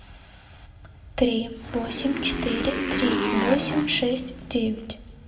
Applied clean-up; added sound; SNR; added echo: none; Motorcycle; 3 dB; reverberation time 0.9 s.